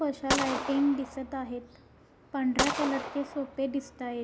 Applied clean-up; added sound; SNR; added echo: none; Gunshot, gunfire; 3 dB; none.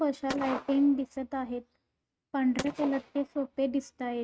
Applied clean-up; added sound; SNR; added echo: neural mask model RNNoise.